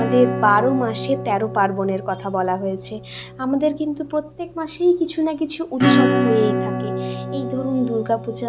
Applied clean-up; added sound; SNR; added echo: none; Acoustic guitar / Strum; 3 dB; none.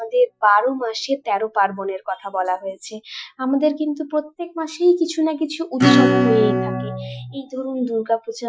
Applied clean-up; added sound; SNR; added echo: classical method Wiener filter.